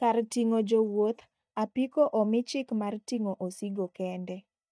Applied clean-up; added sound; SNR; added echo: neural mask model DeepFilterNet 3.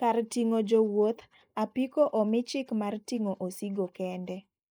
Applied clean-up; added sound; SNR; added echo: neural mask model Resemble Enhance denoiser.